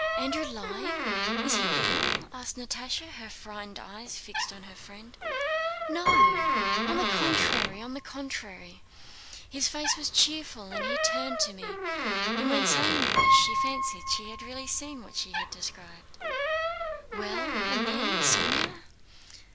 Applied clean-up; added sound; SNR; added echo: none; Piano + Door; -5 dB; none.